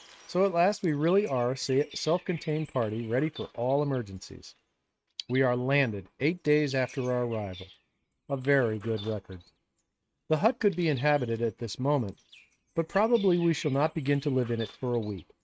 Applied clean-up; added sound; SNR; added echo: neural mask model RNNoise.